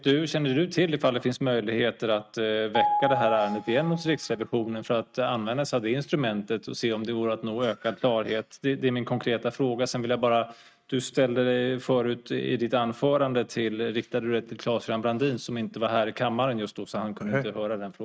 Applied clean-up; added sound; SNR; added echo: neural mask model RNNoise.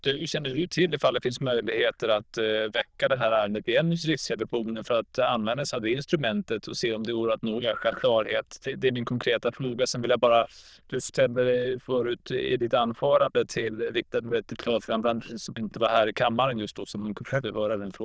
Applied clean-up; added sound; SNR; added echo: neural diffusion model UNIVERSE++.